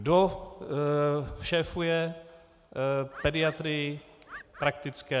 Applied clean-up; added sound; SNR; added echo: none; Bird; 16 dB; none.